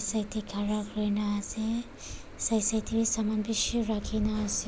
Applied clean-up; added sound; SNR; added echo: none; none; none; none.